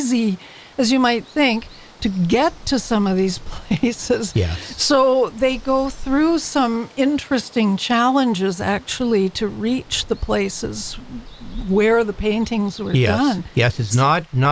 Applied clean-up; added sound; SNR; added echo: neural mask model Resemble Enhance denoiser.